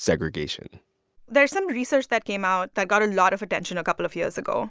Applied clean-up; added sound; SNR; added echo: none; none; none; none.